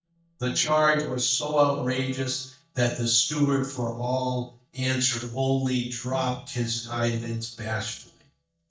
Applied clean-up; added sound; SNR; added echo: neural mask model DeepFilterNet 3.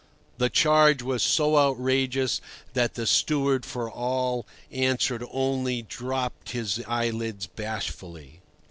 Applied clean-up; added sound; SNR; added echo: none; none; none; none.